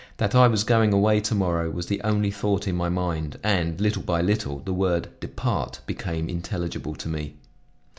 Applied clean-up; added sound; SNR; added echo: none; none; none; none.